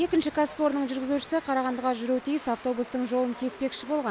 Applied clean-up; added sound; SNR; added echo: none; none; none; none.